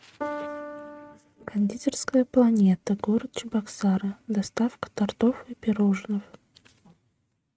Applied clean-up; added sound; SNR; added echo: neural mask model RNNoise.